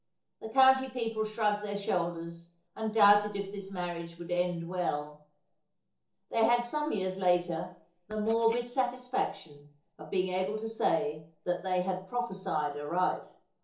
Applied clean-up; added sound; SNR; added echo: neural separator model SepFormer DNS4.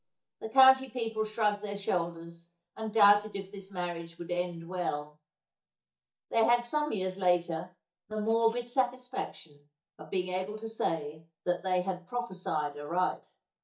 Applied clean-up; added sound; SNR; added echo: neural mask model DeepFilterNet 3.